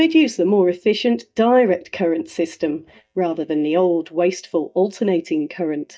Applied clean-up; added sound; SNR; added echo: neural mask model DeepFilterNet 3.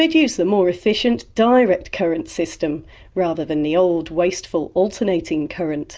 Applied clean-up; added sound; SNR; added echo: none; none; none; none.